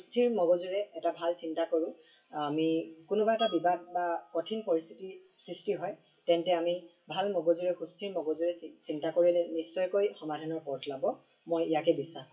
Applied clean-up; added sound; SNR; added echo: classical method WPE with log-MMSE.